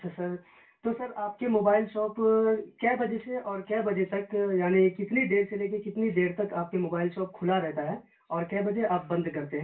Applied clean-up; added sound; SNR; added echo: none; none; none; reverberation time 0.2 s.